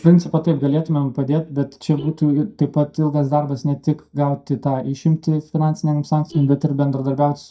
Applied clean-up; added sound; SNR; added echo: neural mask model DeepFilterNet 3.